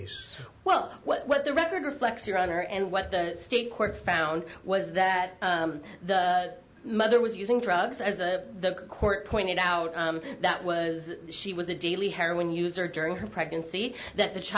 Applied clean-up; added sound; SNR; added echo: none; none; none; none.